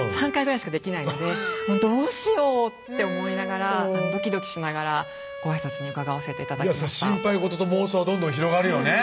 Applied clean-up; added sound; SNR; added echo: none; Bowed string instrument; 9 dB; none.